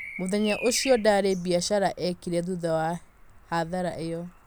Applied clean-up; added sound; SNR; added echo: none; Bird vocalization, bird call, bird song; 16 dB; none.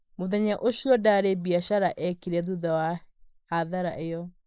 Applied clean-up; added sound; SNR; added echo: neural mask model Resemble Enhance denoiser.